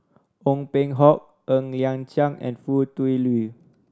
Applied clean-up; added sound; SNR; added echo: none; none; none; none.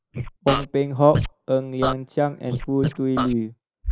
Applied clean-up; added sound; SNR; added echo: neural mask model Resemble Enhance denoiser.